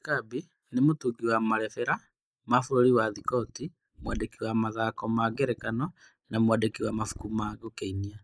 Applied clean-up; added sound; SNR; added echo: neural mask model Resemble Enhance denoiser.